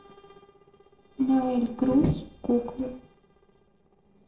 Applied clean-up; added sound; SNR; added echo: neural separator model SepFormer DNS4.